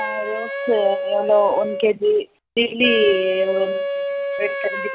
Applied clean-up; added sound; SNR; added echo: none; Wind instrument, woodwind instrument; 5 dB; none.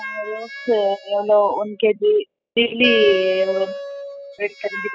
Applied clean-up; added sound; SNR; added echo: classical method spectral subtraction.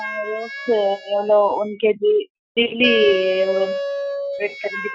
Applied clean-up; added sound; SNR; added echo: classical method Wiener filter.